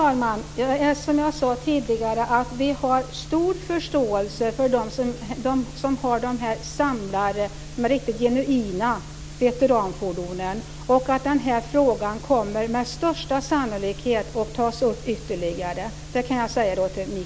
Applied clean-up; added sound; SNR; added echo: none; none; none; none.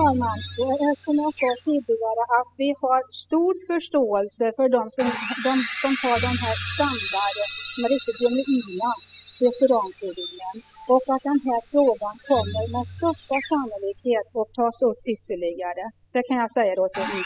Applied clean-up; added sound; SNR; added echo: classical method spectral subtraction.